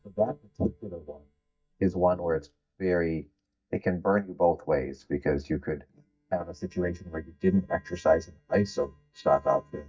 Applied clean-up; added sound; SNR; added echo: neural mask model DeepFilterNet 3.